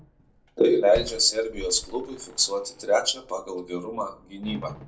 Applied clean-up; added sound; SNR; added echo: none; Slam; 18 dB; reverberation time 0.2 s.